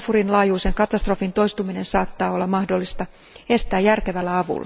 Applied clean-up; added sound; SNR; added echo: none; none; none; none.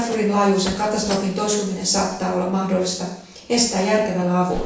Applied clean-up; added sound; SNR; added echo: none; Slam; 17 dB; reverberation time 0.7 s.